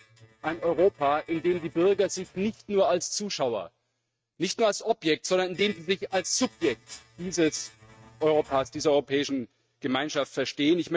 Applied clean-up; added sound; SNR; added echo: neural mask model RNNoise.